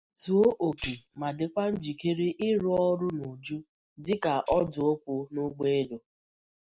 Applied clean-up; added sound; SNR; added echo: neural mask model DeepFilterNet 3.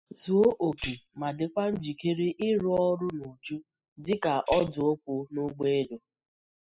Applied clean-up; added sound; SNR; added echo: classical method spectral subtraction.